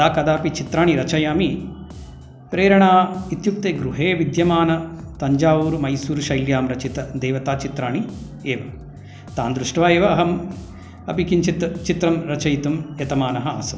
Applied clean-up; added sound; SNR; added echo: none; Bass guitar; 18 dB; none.